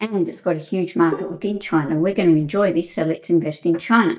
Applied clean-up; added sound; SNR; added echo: neural mask model DeepFilterNet 3.